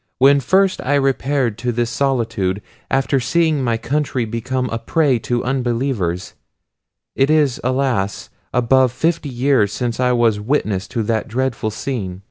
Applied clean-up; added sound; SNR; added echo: none; none; none; none.